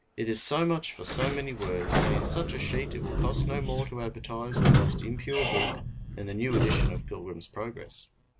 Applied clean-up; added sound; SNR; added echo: none; Squeak / Sliding door; -4 dB; none.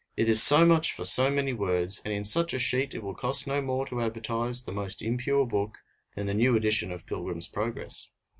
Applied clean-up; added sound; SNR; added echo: none; none; none; none.